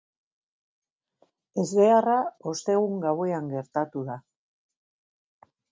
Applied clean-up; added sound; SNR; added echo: none; none; none; none.